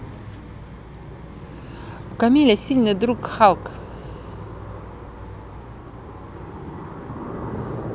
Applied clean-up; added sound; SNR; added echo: none; none; none; none.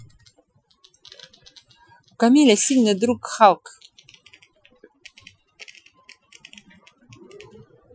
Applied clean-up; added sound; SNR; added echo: classical method Wiener filter.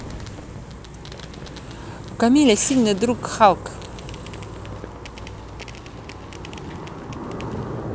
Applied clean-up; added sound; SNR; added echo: none; Fireworks; 17 dB; none.